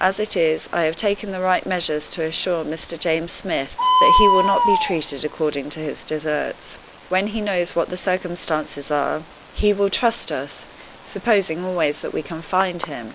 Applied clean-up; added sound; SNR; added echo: none; Bird; 4 dB; none.